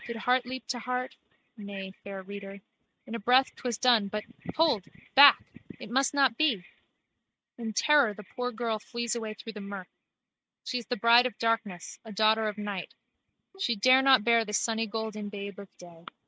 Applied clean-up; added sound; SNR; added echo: neural mask model RNNoise.